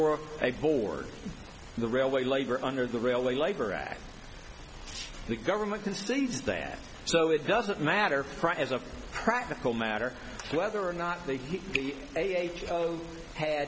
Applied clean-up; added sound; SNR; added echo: none; none; none; none.